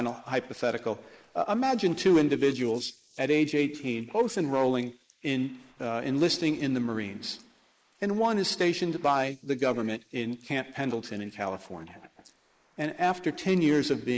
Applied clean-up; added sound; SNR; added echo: neural mask model Resemble Enhance denoiser.